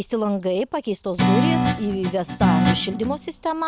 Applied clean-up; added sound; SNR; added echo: none; Guitar; -3 dB; none.